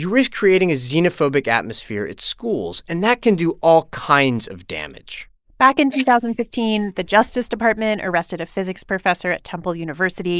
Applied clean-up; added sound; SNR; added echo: neural mask model Resemble Enhance denoiser.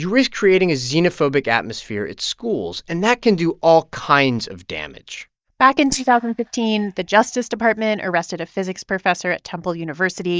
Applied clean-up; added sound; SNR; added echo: neural mask model DeepFilterNet 3.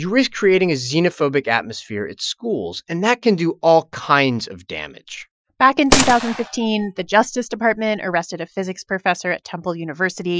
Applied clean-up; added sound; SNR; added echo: classical method Wiener filter.